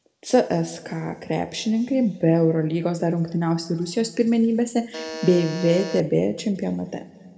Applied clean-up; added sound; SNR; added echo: none; Alarm; 11 dB; reverberation time 1.5 s.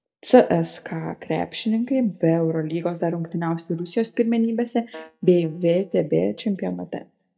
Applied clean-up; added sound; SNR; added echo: neural mask model DeepFilterNet 3.